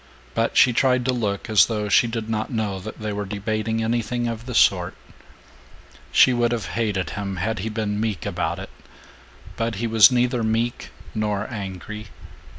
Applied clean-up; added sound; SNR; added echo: none; none; none; none.